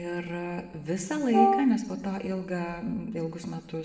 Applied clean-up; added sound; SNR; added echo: none; Wind instrument, woodwind instrument; -4 dB; reverberation time 1.0 s.